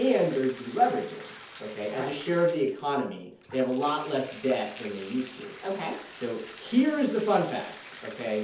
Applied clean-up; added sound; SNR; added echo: none; Bathtub (filling or washing); 17 dB; reverberation time 0.5 s.